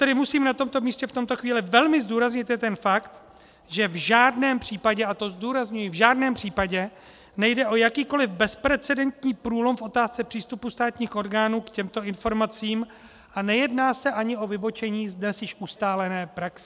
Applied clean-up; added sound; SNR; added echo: none; none; none; none.